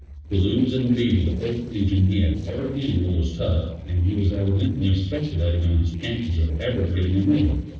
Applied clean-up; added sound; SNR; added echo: neural separator model SepFormer DNS4.